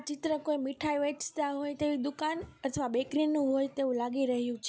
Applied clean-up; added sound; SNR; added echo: none; none; none; none.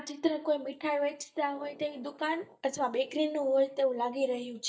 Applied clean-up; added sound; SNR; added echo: neural mask model DeepFilterNet 3.